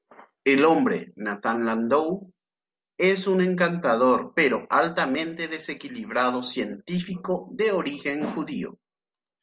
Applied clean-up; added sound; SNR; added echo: none; none; none; none.